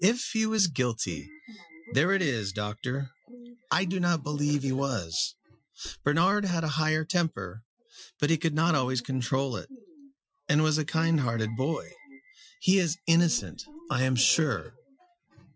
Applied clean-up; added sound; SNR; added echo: classical method Wiener filter.